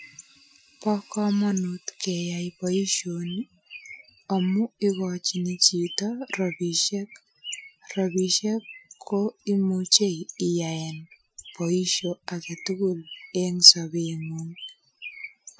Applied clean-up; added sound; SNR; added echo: classical method Wiener filter.